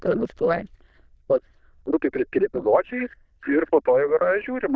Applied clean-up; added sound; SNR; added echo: neural diffusion model UNIVERSE++.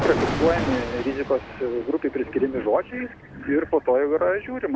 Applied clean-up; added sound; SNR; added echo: none; Thunder; 8 dB; none.